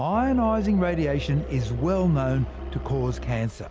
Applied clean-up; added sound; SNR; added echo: none; Musical instrument; 9 dB; none.